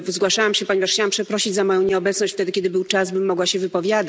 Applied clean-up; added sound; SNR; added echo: none; none; none; none.